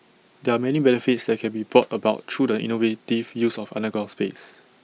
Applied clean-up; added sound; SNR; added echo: none; none; none; none.